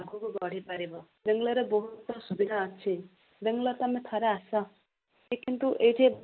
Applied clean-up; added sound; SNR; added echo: neural mask model Resemble Enhance denoiser.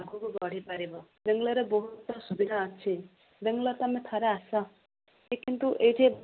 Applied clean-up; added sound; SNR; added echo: none; none; none; none.